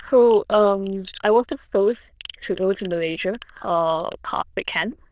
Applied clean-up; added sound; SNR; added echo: neural diffusion model UNIVERSE++.